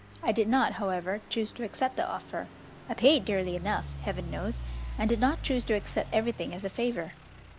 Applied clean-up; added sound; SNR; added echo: none; Idling / Truck; 11 dB; none.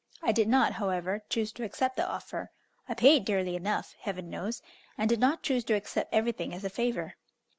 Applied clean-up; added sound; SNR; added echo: none; none; none; none.